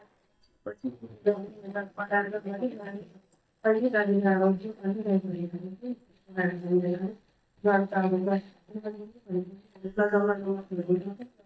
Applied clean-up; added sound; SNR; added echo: neural mask model DeepFilterNet 3.